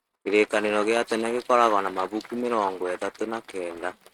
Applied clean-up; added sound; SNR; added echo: neural mask model RNNoise.